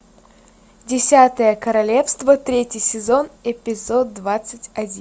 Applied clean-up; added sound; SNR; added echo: none; none; none; none.